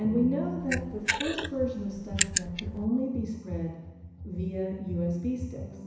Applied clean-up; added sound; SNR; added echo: none; Camera; 2 dB; reverberation time 1.0 s.